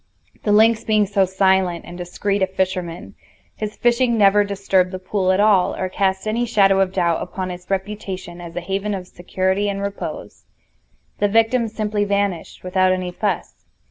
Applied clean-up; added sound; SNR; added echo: none; none; none; none.